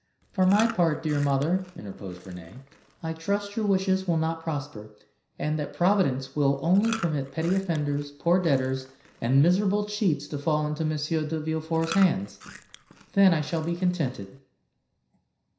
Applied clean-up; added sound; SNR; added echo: none; Chewing, mastication; 17 dB; reverberation time 0.5 s.